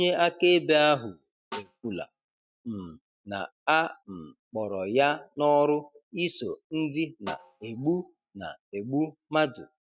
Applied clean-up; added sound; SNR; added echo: neural mask model RNNoise.